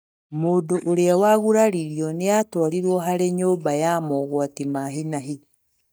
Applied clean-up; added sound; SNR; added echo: neural mask model DeepFilterNet 3.